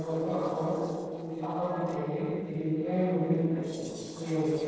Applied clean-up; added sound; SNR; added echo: neural separator model SepFormer DNS4.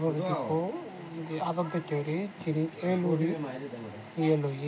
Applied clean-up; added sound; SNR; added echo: none; none; none; none.